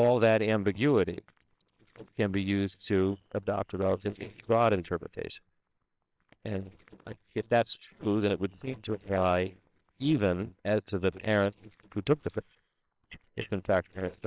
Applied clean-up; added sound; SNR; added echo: neural separator model SepFormer WHAMR!.